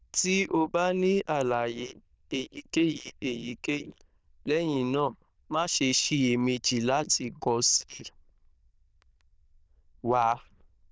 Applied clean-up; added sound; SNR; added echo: neural diffusion model UNIVERSE++.